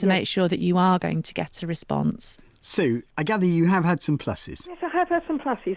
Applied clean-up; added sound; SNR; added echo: none; none; none; none.